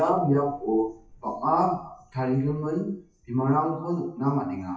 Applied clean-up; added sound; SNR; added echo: classical method WPE with log-MMSE.